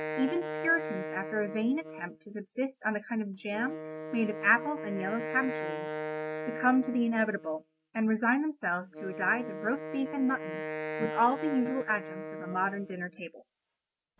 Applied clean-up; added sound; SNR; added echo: neural mask model RNNoise.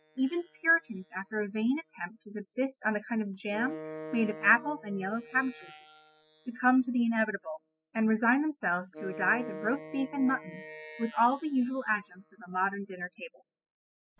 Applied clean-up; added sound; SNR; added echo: classical method spectral subtraction.